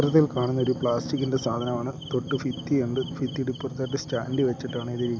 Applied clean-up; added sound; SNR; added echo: none; Drum; 10 dB; none.